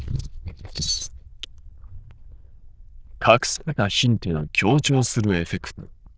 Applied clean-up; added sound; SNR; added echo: neural diffusion model UNIVERSE++.